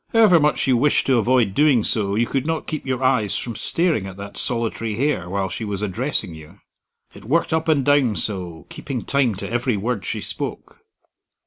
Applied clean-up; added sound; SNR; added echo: none; none; none; none.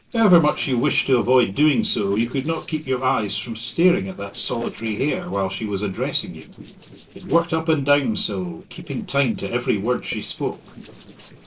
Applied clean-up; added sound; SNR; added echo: neural separator model SepFormer DNS4.